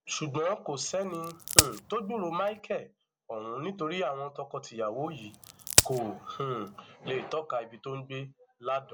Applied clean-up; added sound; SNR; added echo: none; Crack; -4 dB; none.